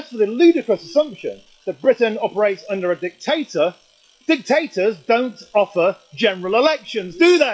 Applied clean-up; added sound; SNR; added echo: classical method WPE with log-MMSE.